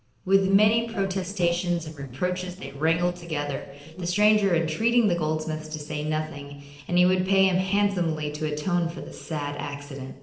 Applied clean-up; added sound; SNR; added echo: neural separator model SepFormer DNS4.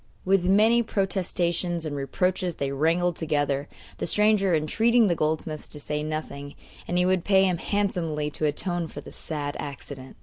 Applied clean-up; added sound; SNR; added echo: none; none; none; none.